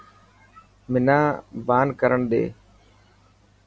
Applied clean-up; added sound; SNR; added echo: none; none; none; none.